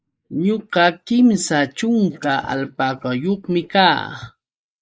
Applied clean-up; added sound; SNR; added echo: neural mask model Resemble Enhance denoiser.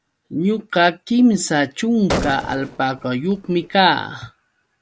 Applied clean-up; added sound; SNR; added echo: none; Gunshot, gunfire; 10 dB; none.